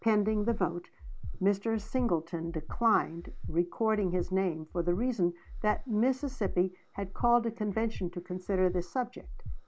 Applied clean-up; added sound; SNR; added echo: none; Breathing; 8 dB; none.